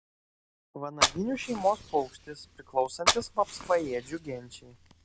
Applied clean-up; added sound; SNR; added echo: none; Fire; 2 dB; none.